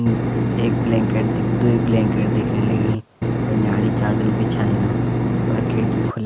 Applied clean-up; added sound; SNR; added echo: none; Engine; -4 dB; none.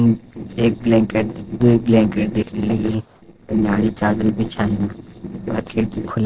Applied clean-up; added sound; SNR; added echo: neural separator model SepFormer DNS4.